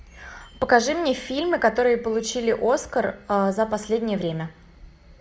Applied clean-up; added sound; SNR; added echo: none; none; none; none.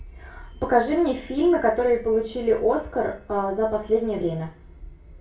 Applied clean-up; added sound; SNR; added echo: none; none; none; reverberation time 0.2 s.